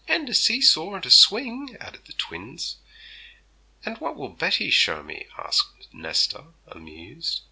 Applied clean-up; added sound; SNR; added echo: none; none; none; none.